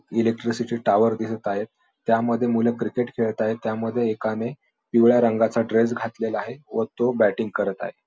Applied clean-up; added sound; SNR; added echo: none; none; none; none.